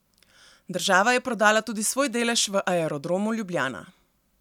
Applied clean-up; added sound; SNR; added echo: none; none; none; none.